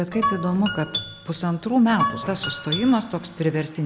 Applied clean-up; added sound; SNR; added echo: none; Guitar; 6 dB; none.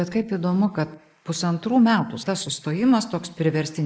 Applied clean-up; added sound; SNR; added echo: neural mask model Resemble Enhance denoiser.